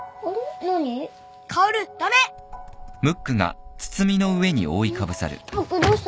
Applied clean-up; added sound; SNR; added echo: none; Meow; 16 dB; none.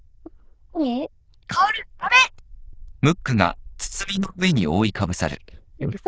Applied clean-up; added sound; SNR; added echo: neural diffusion model UNIVERSE++.